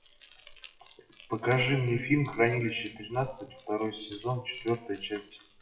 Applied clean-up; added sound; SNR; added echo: classical method WPE with log-MMSE.